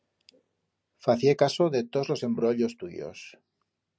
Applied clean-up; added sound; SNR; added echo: none; none; none; none.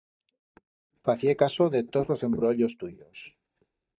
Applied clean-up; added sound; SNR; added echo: neural mask model DeepFilterNet 3.